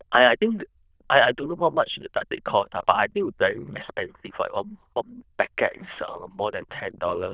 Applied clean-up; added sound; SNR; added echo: neural diffusion model UNIVERSE++.